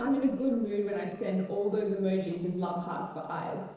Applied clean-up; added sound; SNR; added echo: neural separator model SepFormer DNS4.